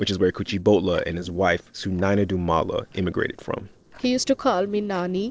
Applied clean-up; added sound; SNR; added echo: neural separator model SepFormer DNS4.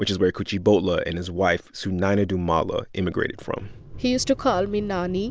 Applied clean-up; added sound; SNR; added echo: none; none; none; none.